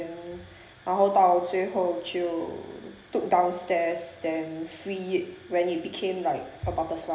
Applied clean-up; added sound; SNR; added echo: none; none; none; reverberation time 1.1 s.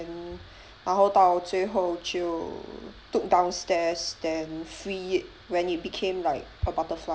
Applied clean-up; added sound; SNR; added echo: none; none; none; none.